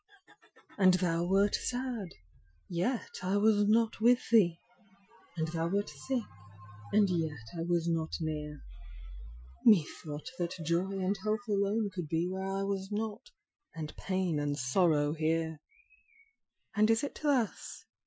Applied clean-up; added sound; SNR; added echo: classical method Wiener filter.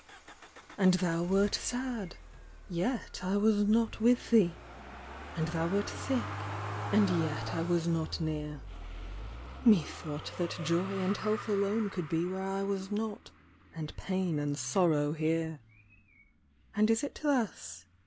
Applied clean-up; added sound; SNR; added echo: none; Motor vehicle (road); 12 dB; none.